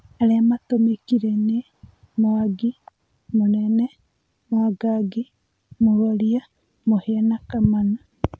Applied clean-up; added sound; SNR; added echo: none; none; none; none.